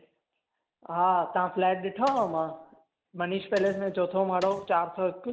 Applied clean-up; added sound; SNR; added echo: none; Mechanisms; 20 dB; none.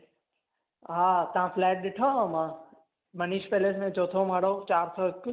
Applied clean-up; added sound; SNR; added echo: none; none; none; none.